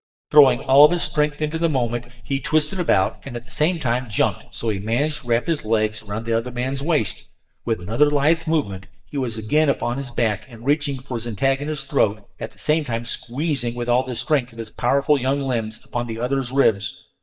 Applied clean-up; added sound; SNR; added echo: neural mask model DeepFilterNet 3.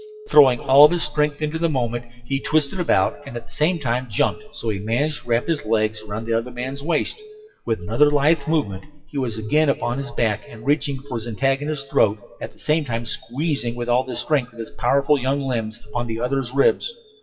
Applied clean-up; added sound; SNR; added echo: classical method WPE with log-MMSE.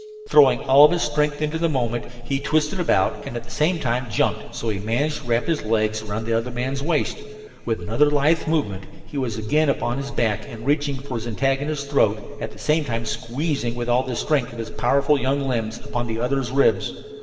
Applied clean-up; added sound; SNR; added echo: none; Telephone; 20 dB; reverberation time 1.6 s.